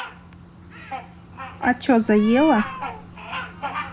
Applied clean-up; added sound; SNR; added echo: none; Meow + Bird vocalization, bird call, bird song; 11 dB; none.